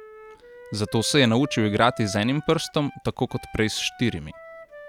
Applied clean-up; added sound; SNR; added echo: none; Wind instrument, woodwind instrument; 18 dB; none.